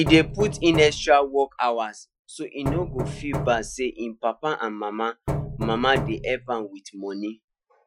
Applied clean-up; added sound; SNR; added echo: classical method Wiener filter.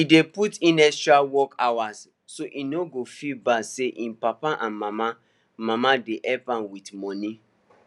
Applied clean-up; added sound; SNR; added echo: none; none; none; none.